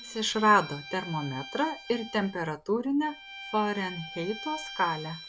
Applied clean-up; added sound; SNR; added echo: none; Bowed string instrument; 14 dB; none.